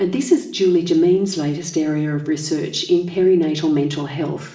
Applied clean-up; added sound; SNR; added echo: none; none; none; reverberation time 0.6 s.